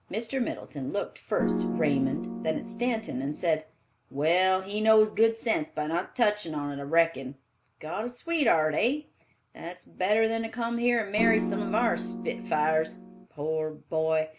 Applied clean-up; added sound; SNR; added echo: none; Piano; 4 dB; none.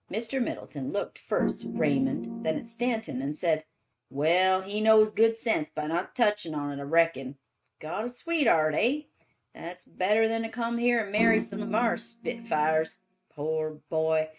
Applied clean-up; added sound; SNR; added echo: neural mask model RNNoise.